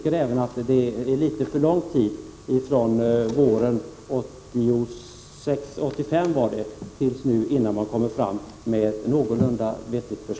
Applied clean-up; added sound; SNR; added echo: none; none; none; none.